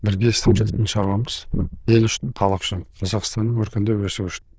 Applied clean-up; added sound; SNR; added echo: neural diffusion model UNIVERSE++.